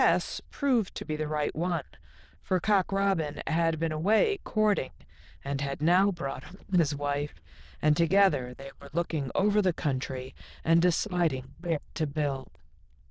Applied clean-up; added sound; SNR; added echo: neural diffusion model UNIVERSE++.